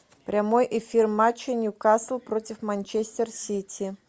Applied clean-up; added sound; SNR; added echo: none; none; none; none.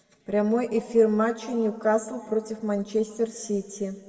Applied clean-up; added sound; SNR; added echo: none; none; none; reverberation time 1.4 s.